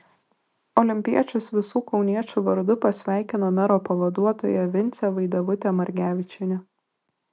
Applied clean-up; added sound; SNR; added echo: none; none; none; none.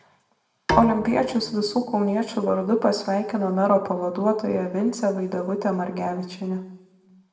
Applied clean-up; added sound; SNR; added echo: none; Bowed string instrument; 8 dB; reverberation time 0.9 s.